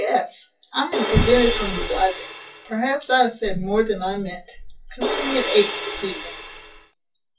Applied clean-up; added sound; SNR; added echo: none; Crash cymbal; 5 dB; reverberation time 0.3 s.